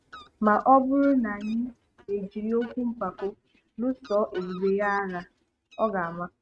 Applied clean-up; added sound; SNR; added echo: neural mask model RNNoise.